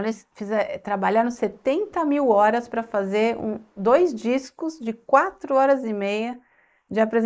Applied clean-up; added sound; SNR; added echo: neural mask model Resemble Enhance denoiser.